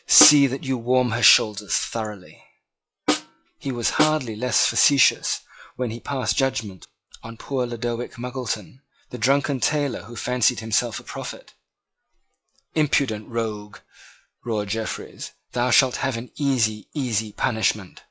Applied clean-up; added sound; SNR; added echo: classical method log-MMSE.